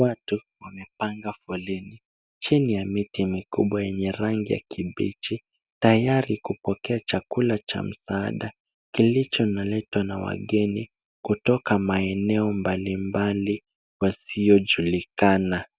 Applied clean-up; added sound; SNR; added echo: none; none; none; none.